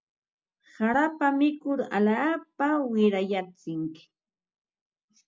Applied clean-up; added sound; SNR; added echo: none; none; none; none.